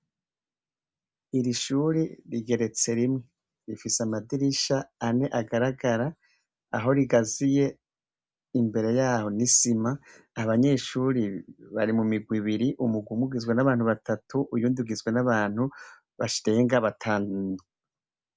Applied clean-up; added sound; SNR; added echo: none; none; none; none.